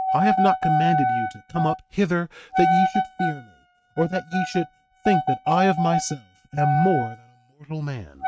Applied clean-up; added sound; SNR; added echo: neural mask model RNNoise.